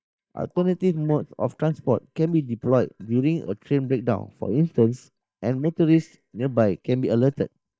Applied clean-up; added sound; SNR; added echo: neural mask model DeepFilterNet 3.